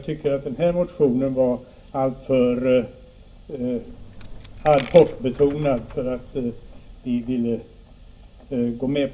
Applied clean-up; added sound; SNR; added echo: none; Coin (dropping); 15 dB; reverberation time 0.3 s.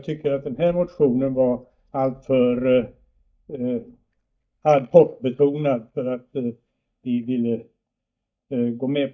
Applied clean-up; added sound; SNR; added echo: neural mask model DeepFilterNet 3.